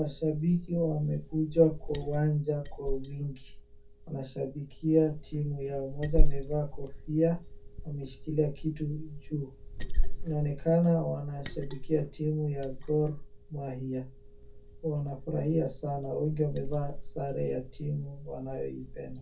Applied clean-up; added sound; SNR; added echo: none; Liquid; 1 dB; reverberation time 0.3 s.